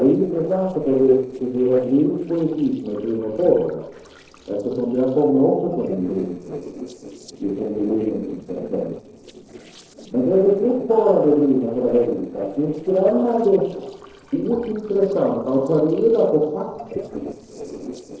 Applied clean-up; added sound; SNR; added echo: neural separator model SepFormer DNS4.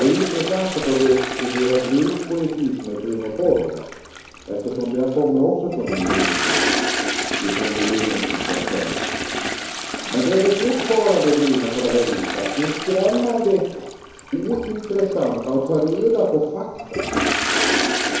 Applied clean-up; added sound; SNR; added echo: none; Toilet flush; 5 dB; reverberation time 1.0 s.